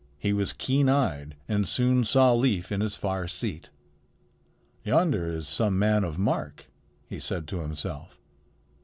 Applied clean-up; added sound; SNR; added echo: none; none; none; none.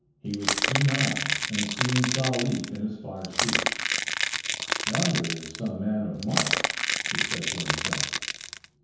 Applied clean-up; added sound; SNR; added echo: none; Crackle / Crushing; -2 dB; reverberation time 0.9 s.